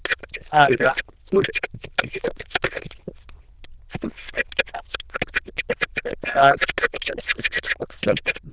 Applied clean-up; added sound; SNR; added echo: neural diffusion model UNIVERSE++.